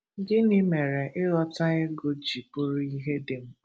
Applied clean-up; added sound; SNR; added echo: none; none; none; none.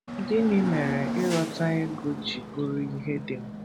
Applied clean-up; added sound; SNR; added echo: none; Hiss / Bus / Engine; 6 dB; none.